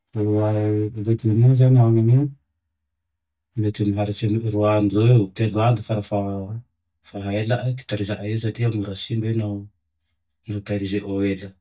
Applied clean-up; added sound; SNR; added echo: neural mask model DeepFilterNet 3.